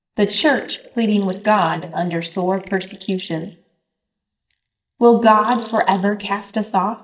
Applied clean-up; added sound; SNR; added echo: neural mask model DeepFilterNet 3.